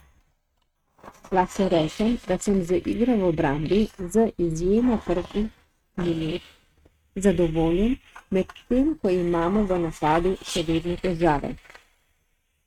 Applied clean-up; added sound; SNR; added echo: neural mask model RNNoise.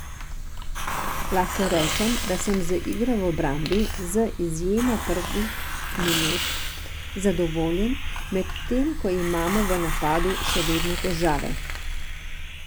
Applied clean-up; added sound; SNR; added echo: none; Hiss; 1 dB; none.